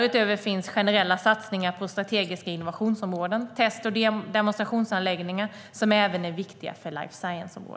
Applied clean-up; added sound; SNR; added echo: none; none; none; none.